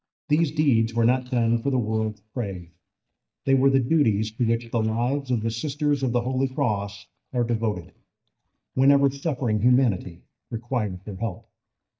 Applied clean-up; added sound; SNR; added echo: neural mask model DeepFilterNet 3.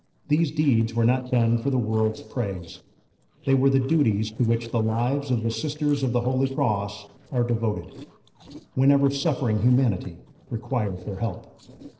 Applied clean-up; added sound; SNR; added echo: neural separator model SepFormer DNS4.